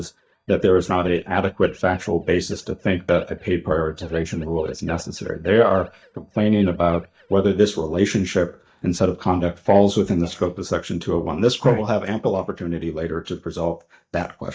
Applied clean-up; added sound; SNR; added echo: neural mask model DeepFilterNet 3.